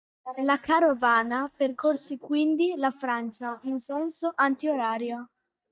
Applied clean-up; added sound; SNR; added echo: neural mask model DeepFilterNet 3.